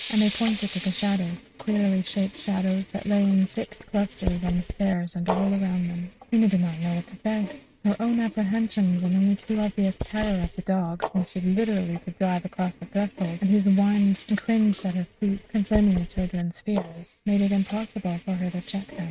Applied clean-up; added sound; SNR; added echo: neural mask model RNNoise.